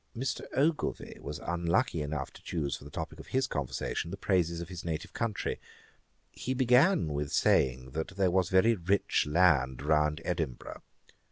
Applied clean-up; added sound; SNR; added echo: none; none; none; none.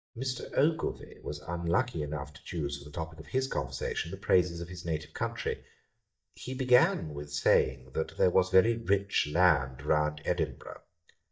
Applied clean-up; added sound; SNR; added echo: neural mask model DeepFilterNet 3.